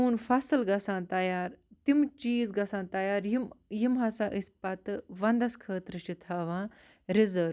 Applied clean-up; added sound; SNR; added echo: none; none; none; none.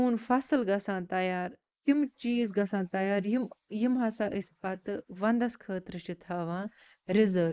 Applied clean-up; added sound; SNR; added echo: neural mask model Resemble Enhance denoiser.